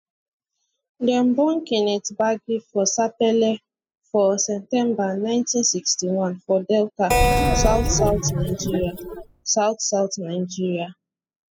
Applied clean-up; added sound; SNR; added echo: classical method spectral subtraction.